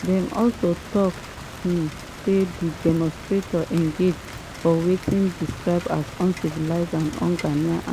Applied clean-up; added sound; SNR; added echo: none; Rain; 13 dB; none.